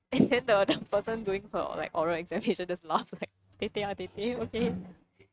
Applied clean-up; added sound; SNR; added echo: neural mask model RNNoise.